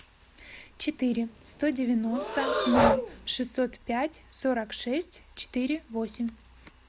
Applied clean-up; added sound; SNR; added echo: none; Breathing + Breathing; 1 dB; none.